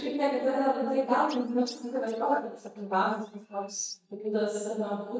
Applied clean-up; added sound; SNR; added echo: neural mask model DeepFilterNet 3.